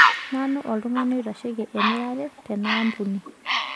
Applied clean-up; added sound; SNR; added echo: none; Bird; -1 dB; none.